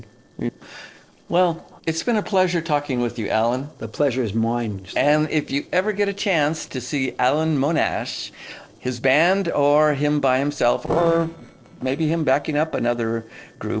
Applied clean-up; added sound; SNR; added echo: neural separator model SepFormer DNS4.